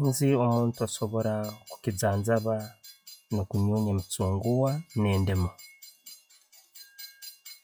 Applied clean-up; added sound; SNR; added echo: classical method log-MMSE.